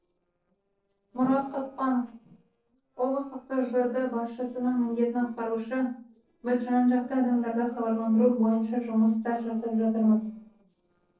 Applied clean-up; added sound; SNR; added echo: neural separator model SepFormer DNS4.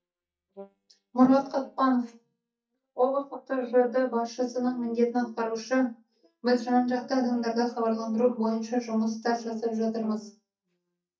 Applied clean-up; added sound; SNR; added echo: neural mask model DeepFilterNet 3.